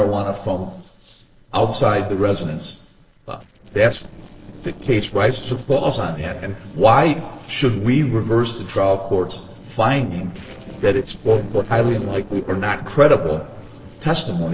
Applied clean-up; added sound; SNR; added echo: neural separator model SepFormer DNS4.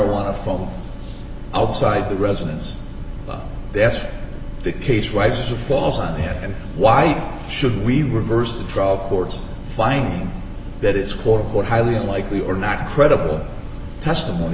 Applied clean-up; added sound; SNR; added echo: none; none; none; none.